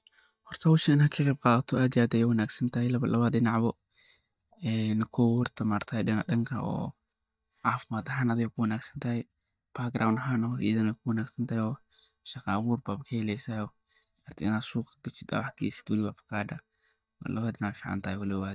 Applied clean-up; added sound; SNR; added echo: neural mask model DeepFilterNet 3.